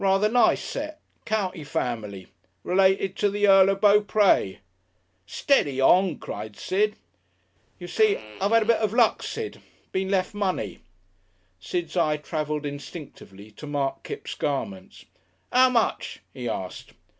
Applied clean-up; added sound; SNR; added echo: none; Fart; 20 dB; none.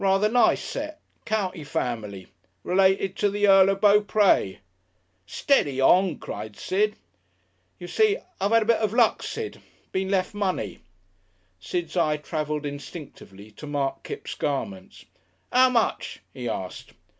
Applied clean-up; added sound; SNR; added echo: none; none; none; none.